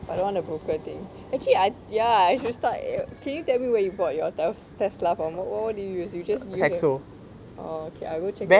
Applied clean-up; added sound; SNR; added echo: none; none; none; none.